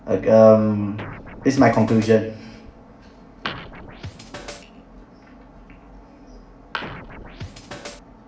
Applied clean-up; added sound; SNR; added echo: none; Scratching (performance technique); 15 dB; reverberation time 0.7 s.